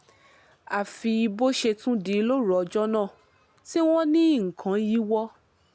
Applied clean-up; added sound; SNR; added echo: none; none; none; none.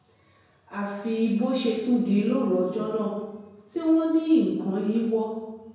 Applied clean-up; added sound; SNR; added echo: none; none; none; reverberation time 0.9 s.